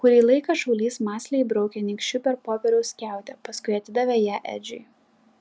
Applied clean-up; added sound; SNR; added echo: none; none; none; none.